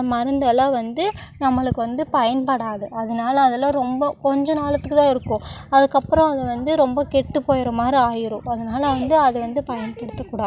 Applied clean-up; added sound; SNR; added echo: none; none; none; none.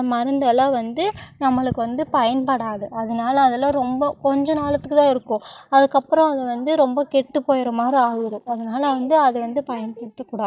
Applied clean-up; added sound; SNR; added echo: neural mask model DeepFilterNet 3.